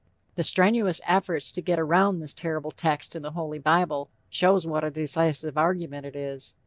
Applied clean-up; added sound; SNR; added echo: none; none; none; none.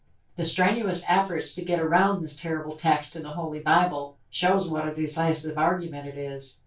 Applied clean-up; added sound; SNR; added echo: none; none; none; reverberation time 0.2 s.